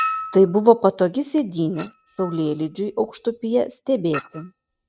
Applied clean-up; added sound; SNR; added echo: neural mask model RNNoise.